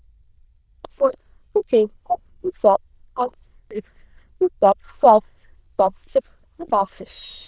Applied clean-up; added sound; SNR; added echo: neural diffusion model UNIVERSE++.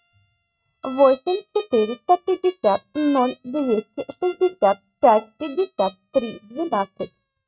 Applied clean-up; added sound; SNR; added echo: neural mask model RNNoise.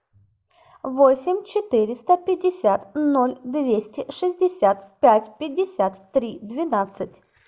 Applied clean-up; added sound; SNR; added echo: none; none; none; none.